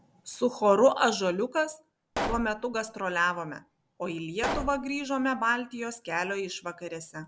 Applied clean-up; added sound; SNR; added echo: none; Explosion; 7 dB; none.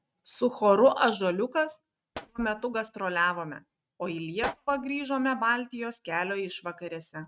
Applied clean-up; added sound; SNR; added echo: neural mask model RNNoise.